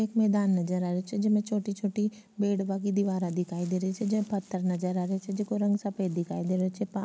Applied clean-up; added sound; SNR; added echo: none; none; none; none.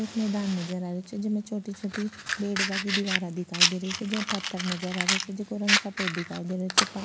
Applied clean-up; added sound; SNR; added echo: none; Fire; 0 dB; none.